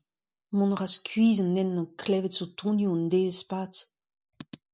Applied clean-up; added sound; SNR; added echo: none; none; none; none.